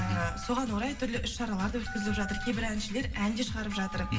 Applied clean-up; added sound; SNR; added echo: none; Telephone; 10 dB; reverberation time 0.8 s.